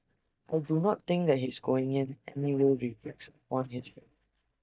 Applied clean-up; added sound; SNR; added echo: neural mask model DeepFilterNet 3.